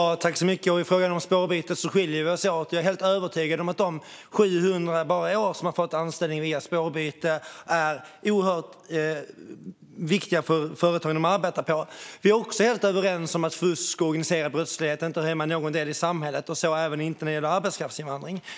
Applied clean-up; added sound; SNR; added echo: none; none; none; none.